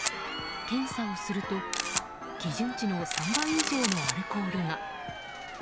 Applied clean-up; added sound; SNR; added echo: none; Crowd + Camera; 1 dB; none.